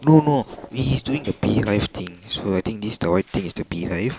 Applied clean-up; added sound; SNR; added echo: none; none; none; none.